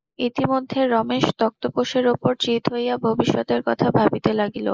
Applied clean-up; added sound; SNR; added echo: neural mask model Resemble Enhance denoiser.